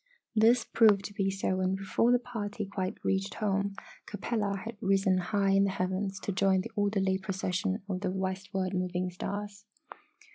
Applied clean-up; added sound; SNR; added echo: none; none; none; none.